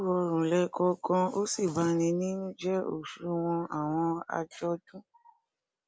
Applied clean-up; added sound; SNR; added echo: none; none; none; none.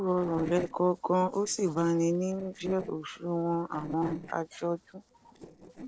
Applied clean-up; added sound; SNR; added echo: neural separator model SepFormer DNS4.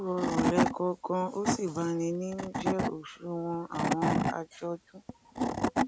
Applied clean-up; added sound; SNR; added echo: none; Wood / Tools; -1 dB; none.